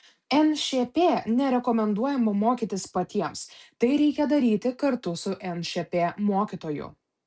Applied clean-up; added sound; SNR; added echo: none; none; none; none.